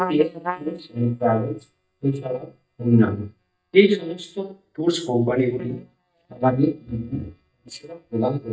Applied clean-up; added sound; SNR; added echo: neural mask model DeepFilterNet 3.